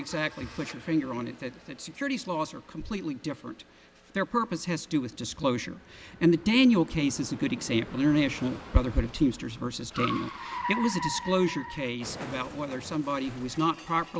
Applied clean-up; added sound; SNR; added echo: none; Car; 13 dB; none.